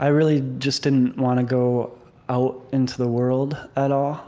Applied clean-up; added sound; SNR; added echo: none; none; none; none.